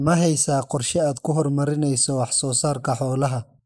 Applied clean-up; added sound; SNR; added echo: neural mask model Resemble Enhance denoiser.